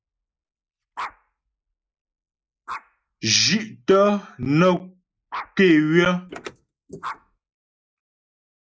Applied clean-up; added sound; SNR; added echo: neural mask model Resemble Enhance denoiser.